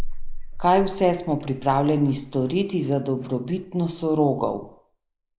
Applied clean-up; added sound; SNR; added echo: neural mask model Resemble Enhance denoiser.